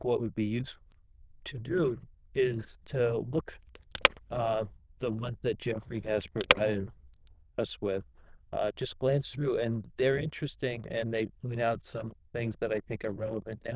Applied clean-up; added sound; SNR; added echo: neural diffusion model UNIVERSE++.